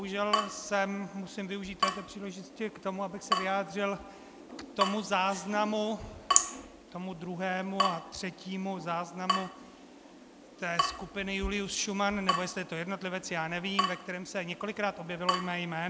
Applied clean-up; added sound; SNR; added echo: none; Drip / Water tap, faucet; 2 dB; none.